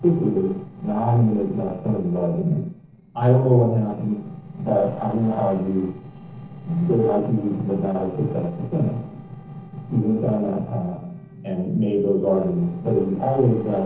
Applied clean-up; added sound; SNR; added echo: neural separator model SepFormer DNS4.